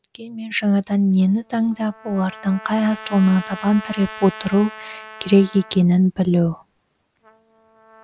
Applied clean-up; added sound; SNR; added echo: none; Trumpet; 19 dB; none.